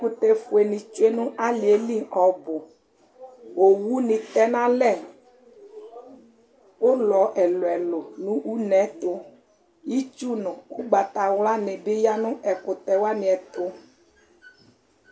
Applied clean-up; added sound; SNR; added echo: none; none; none; none.